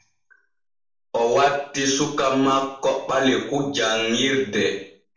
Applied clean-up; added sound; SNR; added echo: none; none; none; reverberation time 0.5 s.